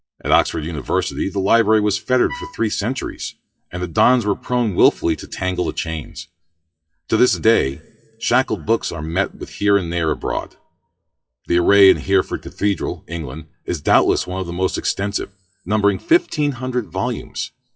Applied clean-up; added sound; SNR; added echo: classical method WPE with log-MMSE.